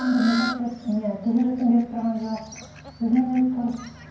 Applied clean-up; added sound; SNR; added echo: none; Fowl; 14 dB; reverberation time 0.9 s.